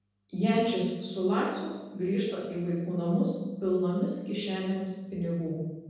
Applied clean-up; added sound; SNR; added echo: none; none; none; reverberation time 1.3 s.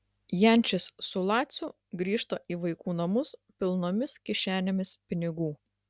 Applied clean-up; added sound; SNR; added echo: none; none; none; none.